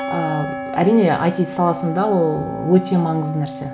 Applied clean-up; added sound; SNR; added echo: none; Wind instrument, woodwind instrument + Wind instrument, woodwind instrument; 9 dB; none.